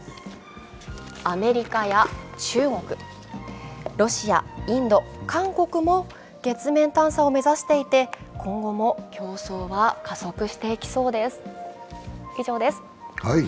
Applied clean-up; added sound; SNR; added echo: none; none; none; none.